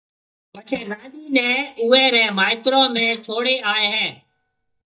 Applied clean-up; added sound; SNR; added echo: neural mask model DeepFilterNet 3.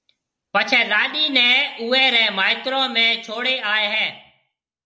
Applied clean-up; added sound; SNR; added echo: none; none; none; none.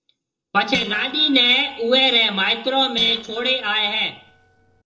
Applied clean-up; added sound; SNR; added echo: neural separator model SepFormer DNS4.